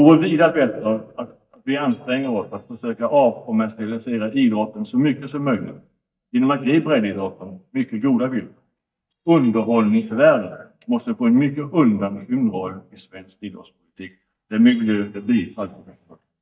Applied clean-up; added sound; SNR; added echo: neural mask model DeepFilterNet 3.